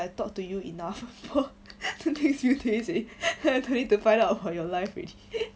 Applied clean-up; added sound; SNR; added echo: none; none; none; none.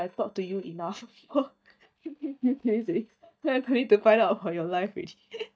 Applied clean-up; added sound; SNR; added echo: neural mask model DeepFilterNet 3.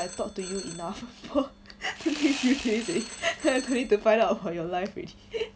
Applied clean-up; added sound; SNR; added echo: none; Telephone + Sawing; 13 dB; none.